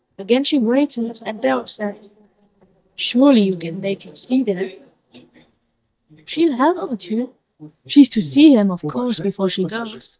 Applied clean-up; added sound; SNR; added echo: neural mask model DeepFilterNet 3.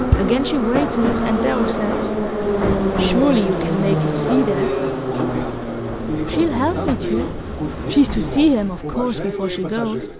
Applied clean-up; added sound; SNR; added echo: none; Subway, metro, underground + Bass drum; -1 dB; none.